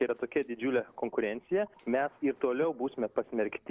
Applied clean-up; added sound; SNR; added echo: neural separator model SepFormer DNS4.